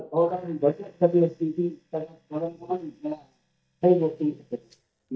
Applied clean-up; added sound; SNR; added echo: neural mask model DeepFilterNet 3.